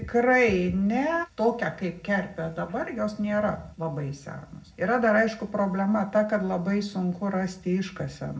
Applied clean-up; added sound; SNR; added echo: none; none; none; reverberation time 0.3 s.